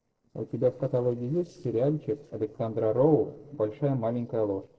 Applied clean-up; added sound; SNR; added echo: neural separator model SepFormer DNS4.